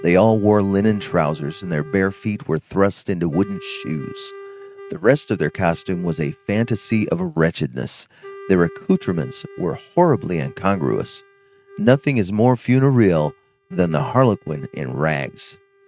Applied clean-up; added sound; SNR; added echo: neural mask model RNNoise.